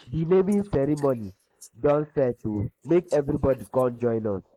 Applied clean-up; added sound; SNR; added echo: neural mask model Resemble Enhance denoiser.